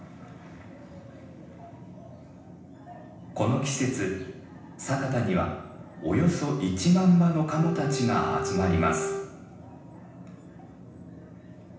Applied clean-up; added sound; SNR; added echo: none; Bowed string instrument; 5 dB; reverberation time 0.9 s.